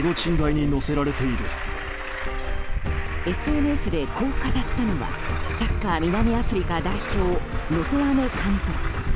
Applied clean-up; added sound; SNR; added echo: none; Truck; 1 dB; none.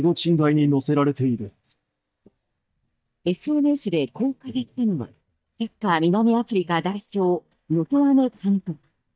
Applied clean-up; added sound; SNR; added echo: neural mask model DeepFilterNet 3.